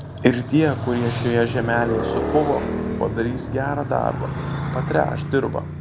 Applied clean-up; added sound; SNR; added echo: none; Motorcycle; 4 dB; none.